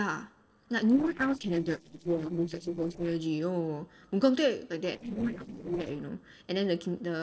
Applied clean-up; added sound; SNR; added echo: neural separator model SepFormer DNS4.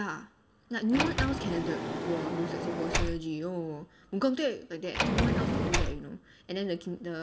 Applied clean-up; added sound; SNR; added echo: none; Sliding door; 0 dB; reverberation time 0.7 s.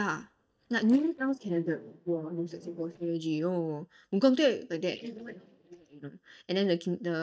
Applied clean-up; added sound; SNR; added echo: neural mask model DeepFilterNet 3.